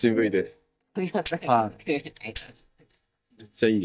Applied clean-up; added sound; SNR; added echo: neural mask model DeepFilterNet 3.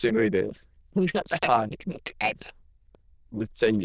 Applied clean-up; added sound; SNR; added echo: neural diffusion model UNIVERSE++.